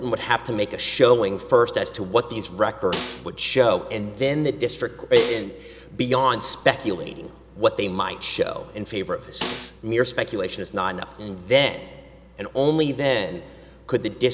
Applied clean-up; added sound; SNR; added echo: none; Snare drum; 10 dB; none.